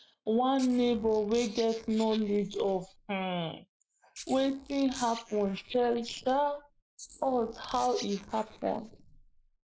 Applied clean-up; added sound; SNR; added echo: neural mask model Resemble Enhance denoiser.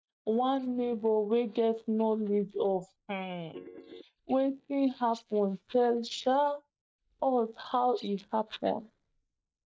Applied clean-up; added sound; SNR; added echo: neural mask model DeepFilterNet 3.